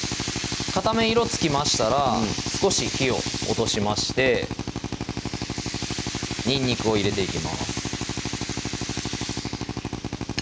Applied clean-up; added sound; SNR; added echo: none; Drill; 5 dB; none.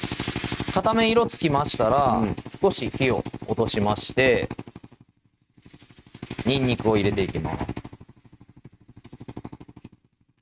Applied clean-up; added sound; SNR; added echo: neural mask model RNNoise.